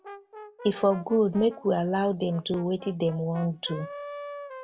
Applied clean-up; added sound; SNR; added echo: none; Brass instrument; 16 dB; none.